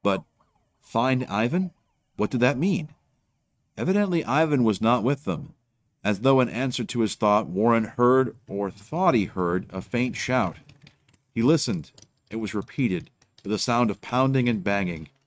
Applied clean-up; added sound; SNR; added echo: neural mask model RNNoise.